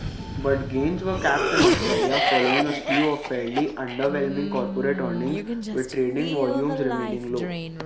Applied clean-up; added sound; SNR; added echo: none; Cough; 1 dB; none.